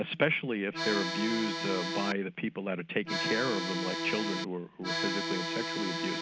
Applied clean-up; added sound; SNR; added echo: none; Accordion; 0 dB; none.